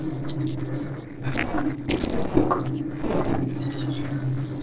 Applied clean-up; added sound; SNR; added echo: neural separator model SepFormer DNS4.